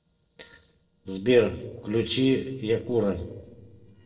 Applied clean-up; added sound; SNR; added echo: neural separator model SepFormer DNS4.